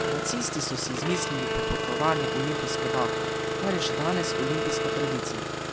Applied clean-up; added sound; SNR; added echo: none; Engine starting + Bowed string instrument; -2 dB; none.